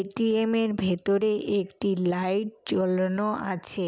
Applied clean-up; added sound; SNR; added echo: none; none; none; none.